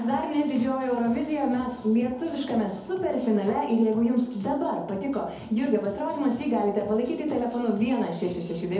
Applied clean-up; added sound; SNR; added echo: none; none; none; reverberation time 2.0 s.